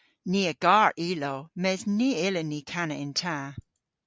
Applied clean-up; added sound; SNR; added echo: none; none; none; none.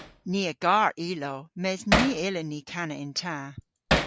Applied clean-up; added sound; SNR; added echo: none; Hammer; 3 dB; none.